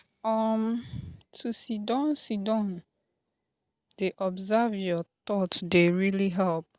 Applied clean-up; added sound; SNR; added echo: none; none; none; none.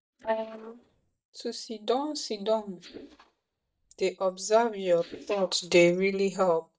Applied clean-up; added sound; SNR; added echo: neural mask model DeepFilterNet 3.